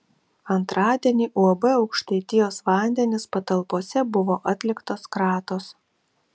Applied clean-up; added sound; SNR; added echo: none; none; none; none.